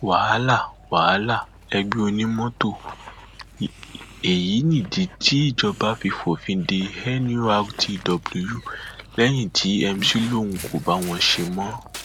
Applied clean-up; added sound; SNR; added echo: none; Dog; 18 dB; none.